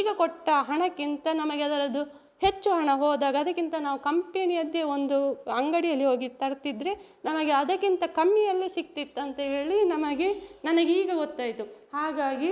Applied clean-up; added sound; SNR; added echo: none; none; none; none.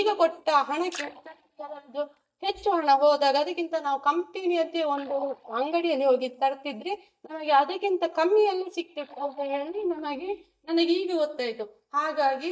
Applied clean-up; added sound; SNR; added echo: neural mask model DeepFilterNet 3.